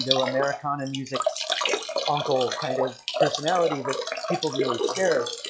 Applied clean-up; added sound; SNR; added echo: classical method log-MMSE.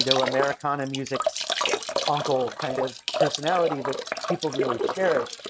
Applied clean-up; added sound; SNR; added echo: neural mask model RNNoise.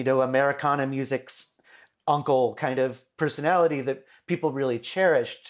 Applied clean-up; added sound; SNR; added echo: none; none; none; none.